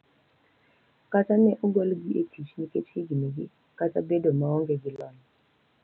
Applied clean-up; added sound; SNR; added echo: none; none; none; none.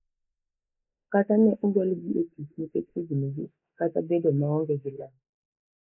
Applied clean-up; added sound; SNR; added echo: neural mask model Resemble Enhance denoiser.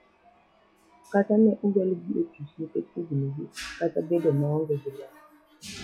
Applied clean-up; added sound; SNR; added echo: classical method log-MMSE.